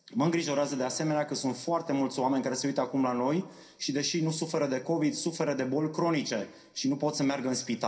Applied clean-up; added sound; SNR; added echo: none; none; none; reverberation time 0.3 s.